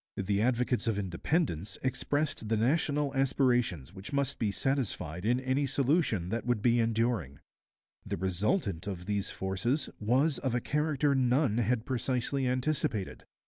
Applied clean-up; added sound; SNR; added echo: none; none; none; none.